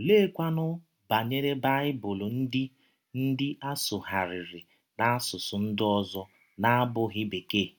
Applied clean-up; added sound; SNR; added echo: none; none; none; none.